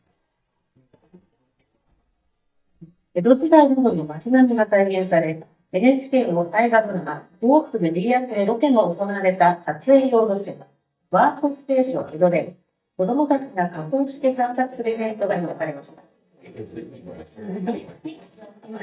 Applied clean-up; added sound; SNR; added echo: neural mask model DeepFilterNet 3.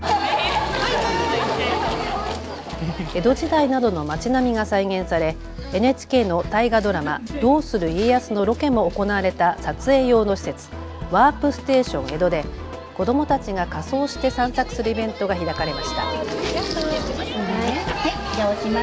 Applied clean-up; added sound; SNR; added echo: none; none; none; none.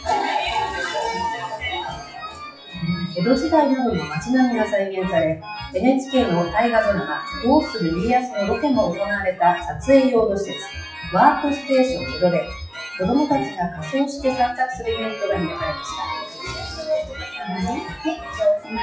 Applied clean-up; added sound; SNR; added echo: classical method WPE with log-MMSE.